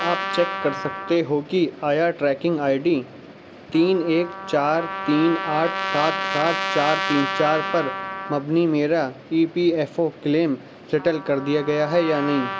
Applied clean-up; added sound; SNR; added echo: none; Trumpet; 8 dB; none.